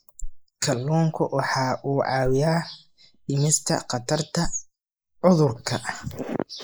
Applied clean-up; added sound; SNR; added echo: neural mask model Resemble Enhance denoiser.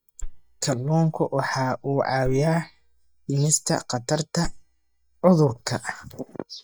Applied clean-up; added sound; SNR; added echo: neural mask model DeepFilterNet 3.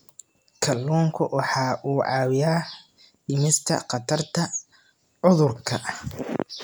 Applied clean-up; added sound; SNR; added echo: none; none; none; none.